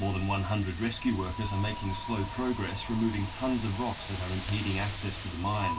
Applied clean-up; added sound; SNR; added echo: none; Wind; 14 dB; reverberation time 0.2 s.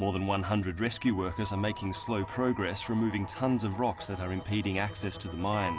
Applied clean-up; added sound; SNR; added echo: none; none; none; none.